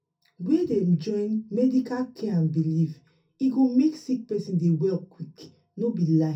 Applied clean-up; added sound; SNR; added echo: none; none; none; reverberation time 0.3 s.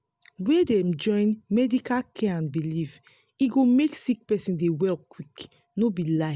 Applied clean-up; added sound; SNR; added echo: none; none; none; none.